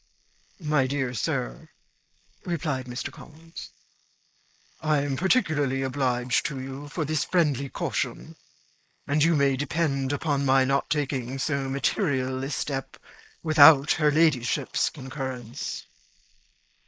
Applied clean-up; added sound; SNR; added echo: neural mask model Resemble Enhance denoiser.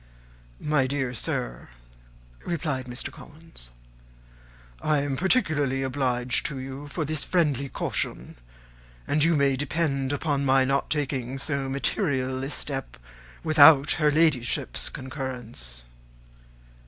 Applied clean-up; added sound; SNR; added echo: none; none; none; none.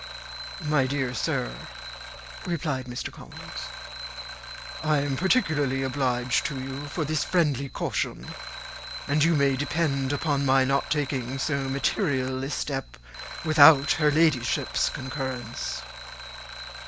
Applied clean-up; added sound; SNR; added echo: none; Alarm; 12 dB; none.